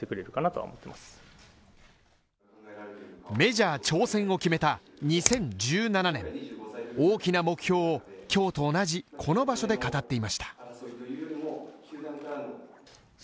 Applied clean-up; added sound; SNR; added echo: none; Finger snapping; 5 dB; none.